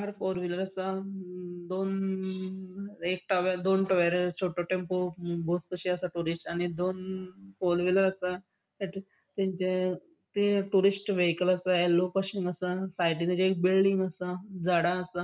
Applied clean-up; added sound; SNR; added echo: none; none; none; none.